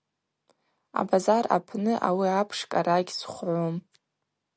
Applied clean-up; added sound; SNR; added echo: none; none; none; none.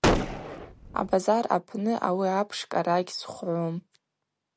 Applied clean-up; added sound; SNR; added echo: none; Gunshot, gunfire; -1 dB; none.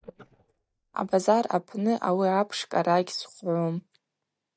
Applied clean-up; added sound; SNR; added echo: neural mask model DeepFilterNet 3.